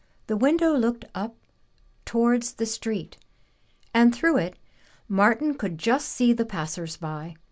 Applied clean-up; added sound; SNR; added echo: none; none; none; none.